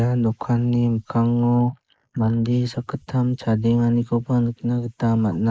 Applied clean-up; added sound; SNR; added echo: neural mask model Resemble Enhance denoiser.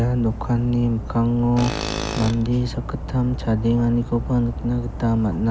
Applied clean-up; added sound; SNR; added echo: none; Tools + Dog; 8 dB; none.